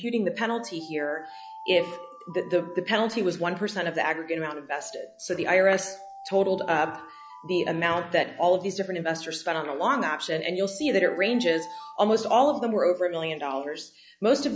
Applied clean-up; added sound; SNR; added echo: classical method log-MMSE.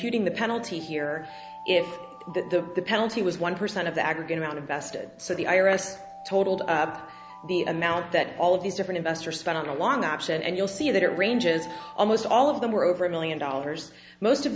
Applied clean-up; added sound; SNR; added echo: none; Alarm; 20 dB; none.